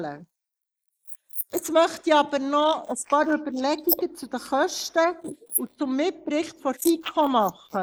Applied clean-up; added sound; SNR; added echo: neural mask model Resemble Enhance denoiser.